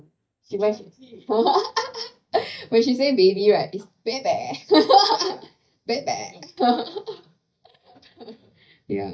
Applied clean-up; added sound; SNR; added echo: neural mask model DeepFilterNet 3.